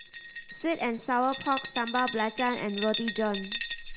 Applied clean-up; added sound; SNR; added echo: none; Glass; 2 dB; none.